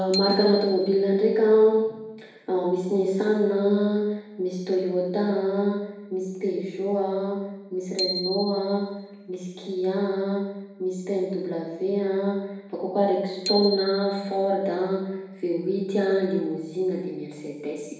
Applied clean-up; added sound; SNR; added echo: none; Bicycle bell; 12 dB; reverberation time 0.9 s.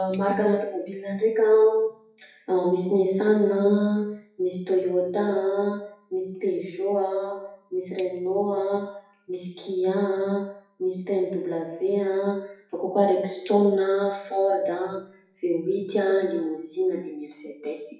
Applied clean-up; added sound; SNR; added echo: classical method WPE with log-MMSE.